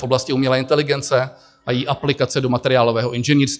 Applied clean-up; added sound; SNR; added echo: classical method log-MMSE.